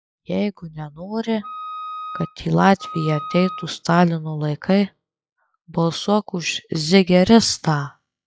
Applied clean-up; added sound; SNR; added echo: classical method log-MMSE.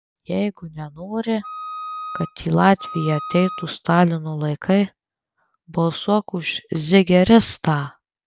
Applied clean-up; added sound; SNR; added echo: none; Wind instrument, woodwind instrument; 12 dB; none.